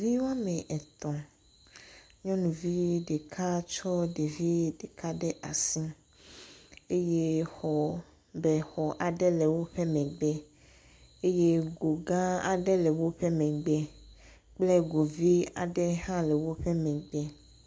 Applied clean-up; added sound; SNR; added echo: none; none; none; none.